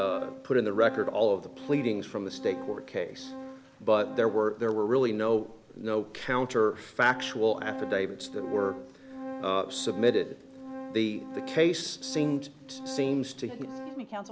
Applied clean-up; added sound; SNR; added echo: none; Organ; 13 dB; none.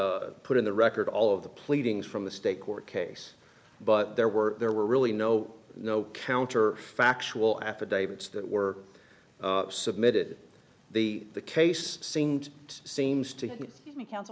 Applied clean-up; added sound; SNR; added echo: none; none; none; none.